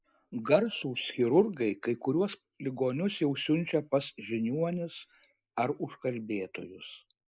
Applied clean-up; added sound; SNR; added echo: neural mask model Resemble Enhance denoiser.